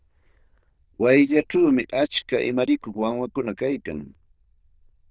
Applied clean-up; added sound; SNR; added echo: neural diffusion model UNIVERSE++.